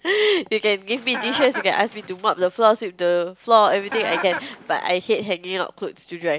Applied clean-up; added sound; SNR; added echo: none; Chicken, rooster; 10 dB; none.